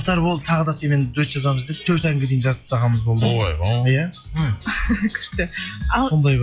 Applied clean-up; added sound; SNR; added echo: classical method log-MMSE.